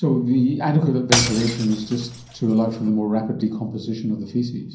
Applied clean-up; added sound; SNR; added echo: none; Shatter / Crushing; 6 dB; reverberation time 0.6 s.